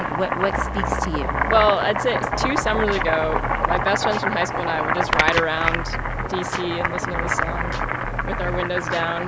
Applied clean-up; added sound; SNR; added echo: none; Boiling; 0 dB; none.